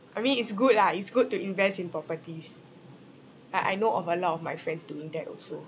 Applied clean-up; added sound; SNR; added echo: none; none; none; none.